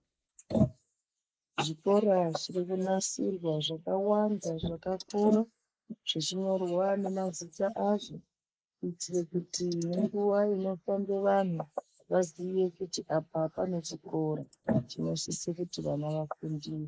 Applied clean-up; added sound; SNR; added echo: neural mask model Resemble Enhance denoiser.